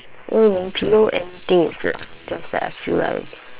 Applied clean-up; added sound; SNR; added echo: neural separator model SepFormer WHAM!.